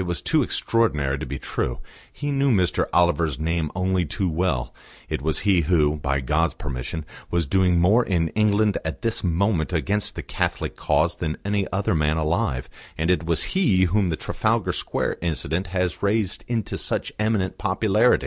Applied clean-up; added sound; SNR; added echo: none; none; none; none.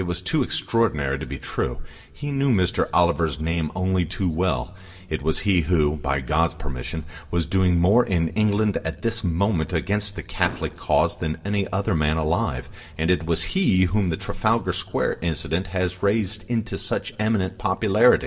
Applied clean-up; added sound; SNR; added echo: none; Explosion; 16 dB; reverberation time 1.4 s.